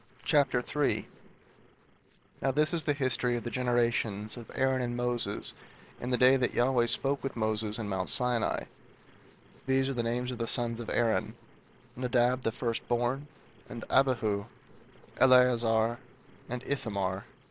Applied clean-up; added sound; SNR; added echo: neural separator model SepFormer DNS4.